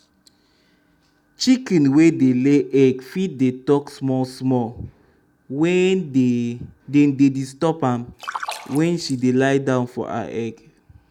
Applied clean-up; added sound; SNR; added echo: none; Splash, splatter; 13 dB; none.